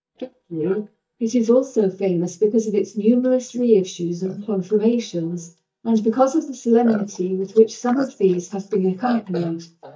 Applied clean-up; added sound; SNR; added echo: neural mask model DeepFilterNet 3.